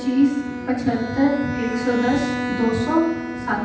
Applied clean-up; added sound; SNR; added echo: none; Bowed string instrument; 6 dB; reverberation time 0.9 s.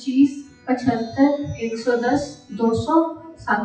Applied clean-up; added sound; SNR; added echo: classical method WPE with log-MMSE.